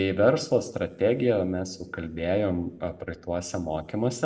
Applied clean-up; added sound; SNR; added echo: none; none; none; reverberation time 0.8 s.